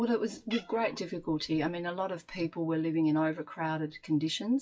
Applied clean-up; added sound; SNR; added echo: classical method WPE with log-MMSE.